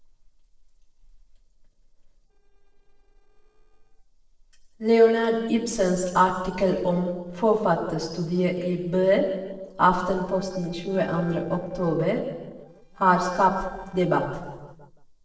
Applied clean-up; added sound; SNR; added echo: neural separator model SepFormer DNS4.